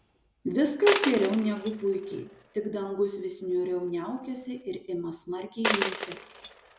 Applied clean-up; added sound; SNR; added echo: none; Coin (dropping); 6 dB; none.